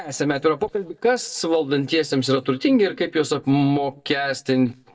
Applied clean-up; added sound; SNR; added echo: neural mask model DeepFilterNet 3.